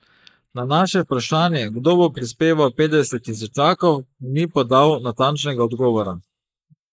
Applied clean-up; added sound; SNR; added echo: neural mask model Resemble Enhance denoiser.